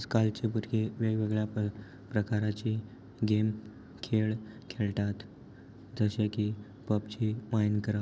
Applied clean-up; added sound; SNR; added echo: none; none; none; none.